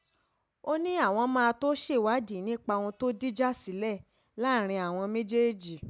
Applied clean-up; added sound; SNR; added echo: none; none; none; none.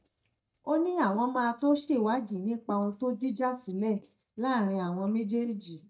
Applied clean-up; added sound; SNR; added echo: neural mask model DeepFilterNet 3.